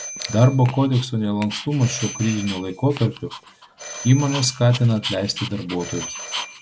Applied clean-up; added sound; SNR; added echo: none; Telephone + Dog; 12 dB; none.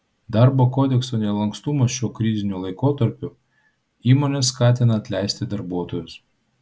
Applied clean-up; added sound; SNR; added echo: none; none; none; none.